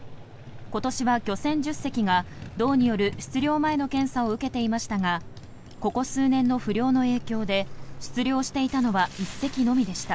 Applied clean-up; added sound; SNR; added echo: none; Motorcycle; 17 dB; none.